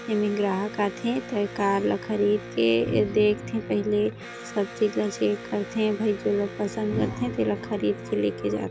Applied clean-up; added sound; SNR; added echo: none; Electric guitar + Organ; 10 dB; none.